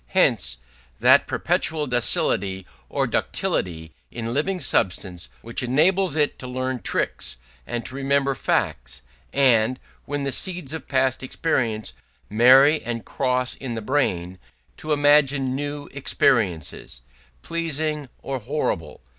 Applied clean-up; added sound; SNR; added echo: none; none; none; none.